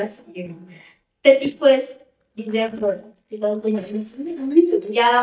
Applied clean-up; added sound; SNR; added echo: neural mask model DeepFilterNet 3.